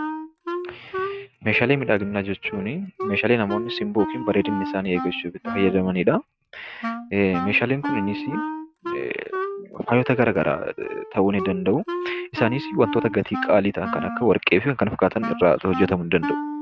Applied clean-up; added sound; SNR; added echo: neural mask model RNNoise.